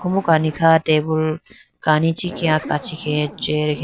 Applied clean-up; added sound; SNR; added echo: none; Zipper (clothing); 18 dB; none.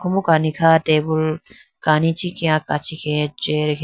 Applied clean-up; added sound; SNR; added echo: none; none; none; none.